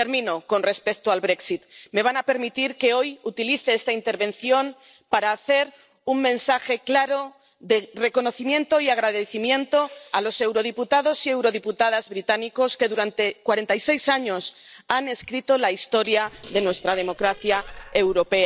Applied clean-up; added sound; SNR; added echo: neural separator model SepFormer DNS4.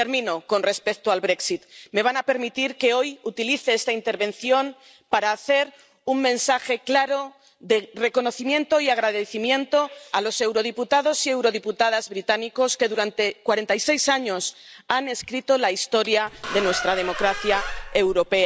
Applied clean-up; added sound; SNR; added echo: none; Squeak; 8 dB; none.